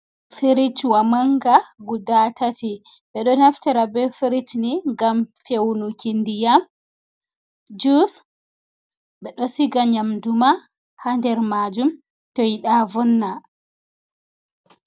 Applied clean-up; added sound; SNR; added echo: none; none; none; none.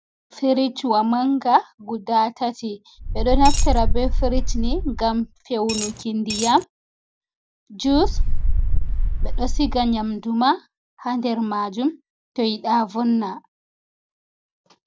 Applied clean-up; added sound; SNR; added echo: none; Wind + Coin (dropping); -4 dB; none.